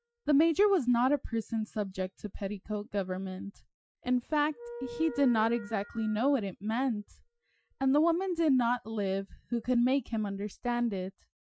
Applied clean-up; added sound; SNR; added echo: classical method Wiener filter.